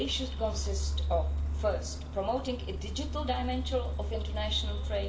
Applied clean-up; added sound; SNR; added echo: none; Truck; -1 dB; reverberation time 0.3 s.